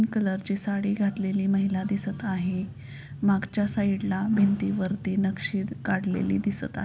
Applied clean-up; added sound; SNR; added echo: none; none; none; none.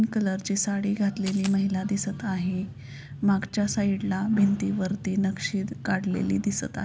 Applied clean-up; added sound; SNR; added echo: none; Coin (dropping); 14 dB; none.